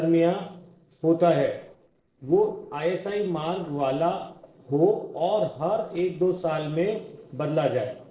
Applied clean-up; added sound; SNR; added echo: neural separator model SepFormer DNS4.